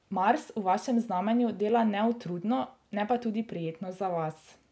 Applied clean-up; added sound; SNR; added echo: none; none; none; none.